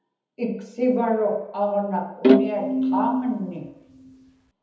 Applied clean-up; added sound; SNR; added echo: none; Bowed string instrument; -3 dB; reverberation time 1.1 s.